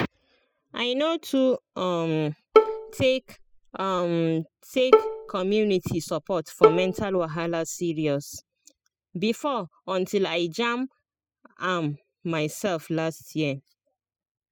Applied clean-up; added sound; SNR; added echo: classical method spectral subtraction.